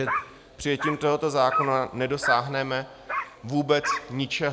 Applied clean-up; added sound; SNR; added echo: none; Dog; 6 dB; none.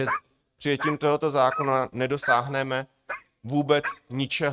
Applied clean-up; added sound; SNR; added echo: neural mask model RNNoise.